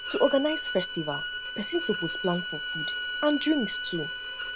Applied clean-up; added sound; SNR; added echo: none; Bowed string instrument; 6 dB; none.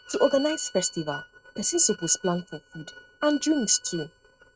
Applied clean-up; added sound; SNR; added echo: neural mask model RNNoise.